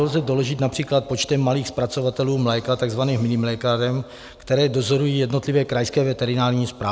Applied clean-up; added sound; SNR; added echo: none; none; none; none.